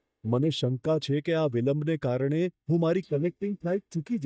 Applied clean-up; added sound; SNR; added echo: neural mask model DeepFilterNet 3.